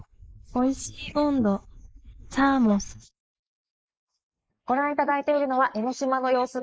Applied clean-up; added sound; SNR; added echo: neural mask model Resemble Enhance denoiser.